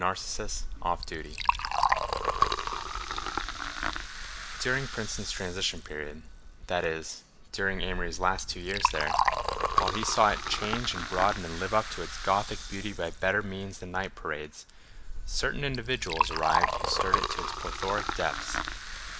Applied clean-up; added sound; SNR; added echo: none; Liquid; 0 dB; none.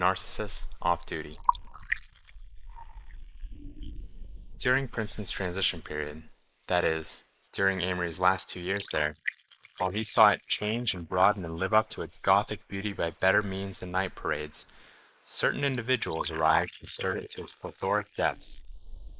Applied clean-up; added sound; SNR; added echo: neural mask model Resemble Enhance denoiser.